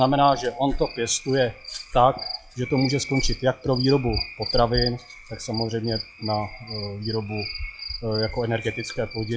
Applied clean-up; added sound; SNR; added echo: classical method log-MMSE.